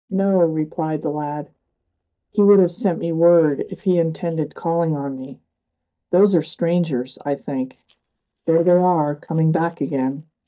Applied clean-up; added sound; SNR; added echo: neural mask model DeepFilterNet 3.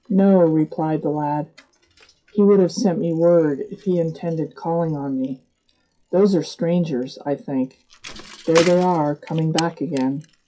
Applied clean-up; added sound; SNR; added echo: classical method WPE with log-MMSE.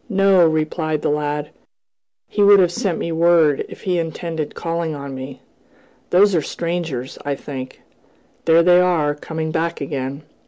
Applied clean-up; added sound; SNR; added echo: none; none; none; none.